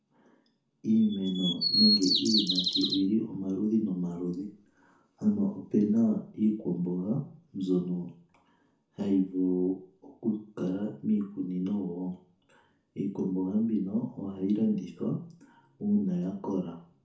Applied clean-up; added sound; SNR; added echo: none; Bird vocalization, bird call, bird song; -1 dB; reverberation time 0.6 s.